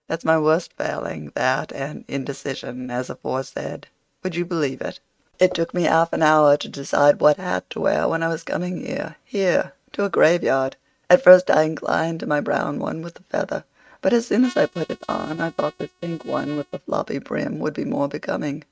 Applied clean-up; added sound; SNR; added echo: neural mask model RNNoise.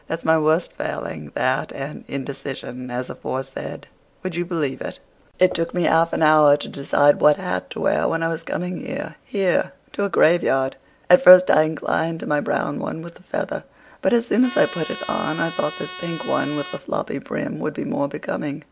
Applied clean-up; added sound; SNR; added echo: none; Trumpet; 13 dB; none.